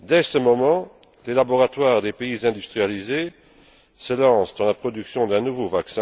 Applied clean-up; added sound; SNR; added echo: none; none; none; none.